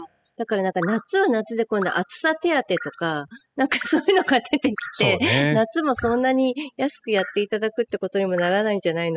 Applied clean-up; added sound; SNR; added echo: classical method spectral subtraction.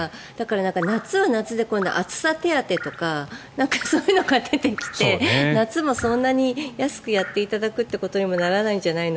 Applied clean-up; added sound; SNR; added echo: none; Drip; 17 dB; none.